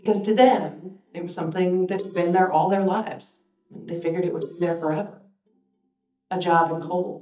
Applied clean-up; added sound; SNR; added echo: neural mask model DeepFilterNet 3.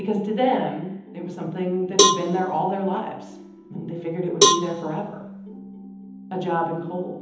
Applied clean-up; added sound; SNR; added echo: none; Cowbell; -2 dB; reverberation time 1.3 s.